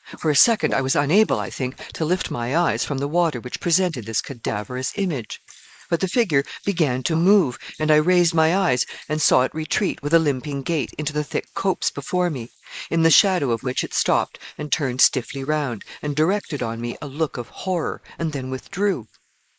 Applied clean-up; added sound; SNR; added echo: neural mask model Resemble Enhance denoiser.